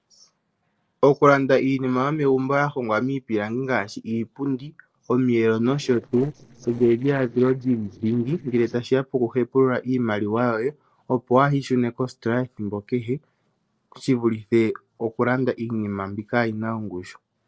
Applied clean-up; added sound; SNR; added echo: neural separator model SepFormer DNS4.